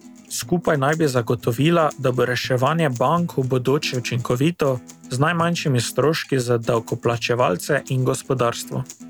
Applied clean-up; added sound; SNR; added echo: none; Acoustic guitar; 20 dB; none.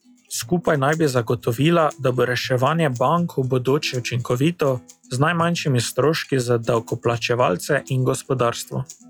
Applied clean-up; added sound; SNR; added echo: classical method log-MMSE.